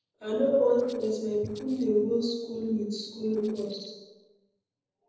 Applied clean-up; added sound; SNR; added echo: neural separator model SepFormer DNS4.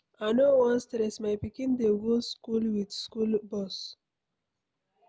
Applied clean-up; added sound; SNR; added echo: none; none; none; none.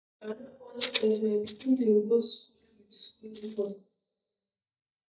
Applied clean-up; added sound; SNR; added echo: neural mask model DeepFilterNet 3.